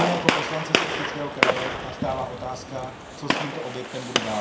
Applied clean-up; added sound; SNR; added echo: none; Gunshot, gunfire; -5 dB; reverberation time 0.4 s.